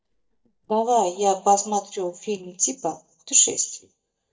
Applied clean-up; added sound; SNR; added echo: neural mask model DeepFilterNet 3.